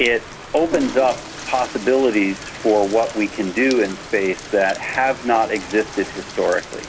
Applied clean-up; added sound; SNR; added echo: none; Toilet flush / Water + Rain; 13 dB; none.